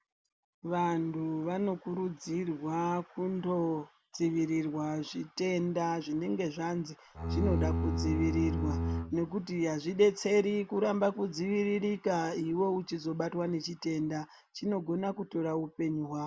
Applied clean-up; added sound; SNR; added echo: none; Bowed string instrument; 0 dB; none.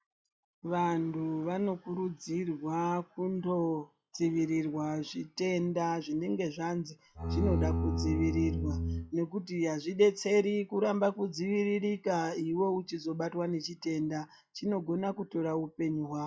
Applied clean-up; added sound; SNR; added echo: classical method log-MMSE.